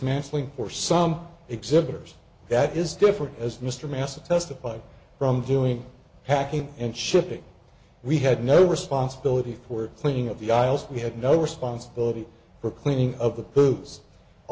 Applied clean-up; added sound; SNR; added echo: none; none; none; none.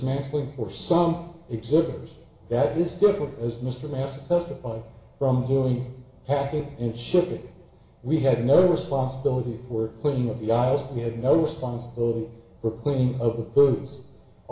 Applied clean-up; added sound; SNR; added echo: none; none; none; reverberation time 0.8 s.